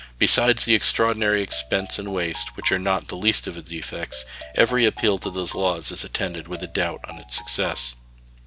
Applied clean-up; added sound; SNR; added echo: none; Marimba, xylophone; 20 dB; none.